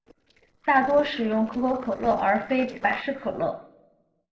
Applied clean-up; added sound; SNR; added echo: neural separator model SepFormer DNS4.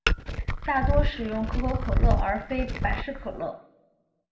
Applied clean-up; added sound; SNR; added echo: none; Glass; -5 dB; reverberation time 0.6 s.